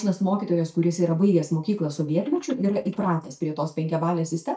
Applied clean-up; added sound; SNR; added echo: neural mask model DeepFilterNet 3.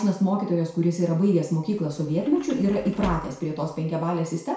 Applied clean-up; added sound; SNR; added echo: none; Sliding door / Slam; 17 dB; reverberation time 0.6 s.